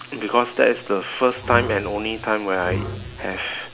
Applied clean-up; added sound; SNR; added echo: none; Bowed string instrument; 8 dB; none.